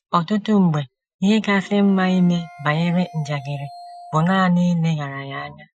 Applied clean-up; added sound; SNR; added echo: classical method Wiener filter.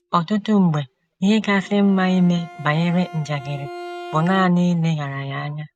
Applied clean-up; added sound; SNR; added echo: neural mask model RNNoise.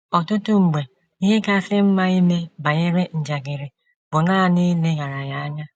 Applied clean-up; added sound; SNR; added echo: none; none; none; none.